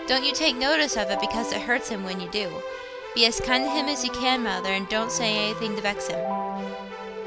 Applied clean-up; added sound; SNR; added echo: none; Keyboard (musical); 5 dB; none.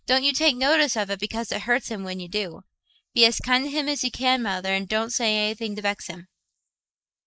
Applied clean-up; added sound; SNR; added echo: neural mask model Resemble Enhance denoiser.